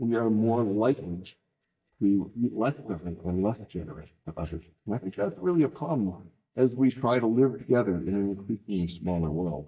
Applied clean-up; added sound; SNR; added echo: neural mask model DeepFilterNet 3.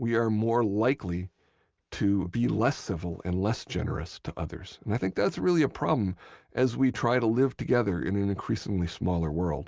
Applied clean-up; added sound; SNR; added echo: none; none; none; none.